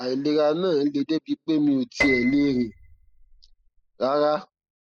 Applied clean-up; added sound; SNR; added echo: classical method spectral subtraction.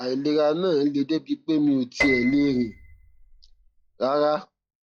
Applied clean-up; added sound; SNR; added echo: classical method log-MMSE.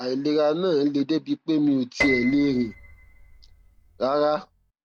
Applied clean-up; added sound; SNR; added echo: none; Piano; 9 dB; none.